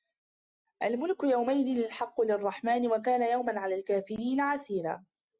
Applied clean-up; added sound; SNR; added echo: none; none; none; none.